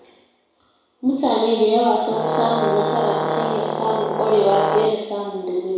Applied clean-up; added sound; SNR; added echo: none; Brass instrument; 2 dB; reverberation time 1.0 s.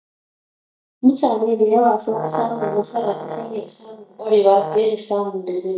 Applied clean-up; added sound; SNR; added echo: neural mask model DeepFilterNet 3.